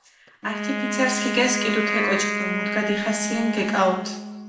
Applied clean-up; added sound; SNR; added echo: none; Wind instrument, woodwind instrument; 2 dB; reverberation time 0.8 s.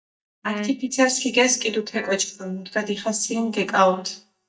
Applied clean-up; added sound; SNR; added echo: neural mask model DeepFilterNet 3.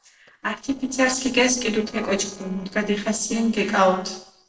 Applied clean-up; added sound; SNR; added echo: neural separator model SepFormer DNS4.